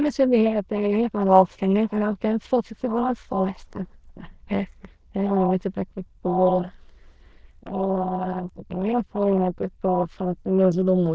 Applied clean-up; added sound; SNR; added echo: neural diffusion model UNIVERSE++.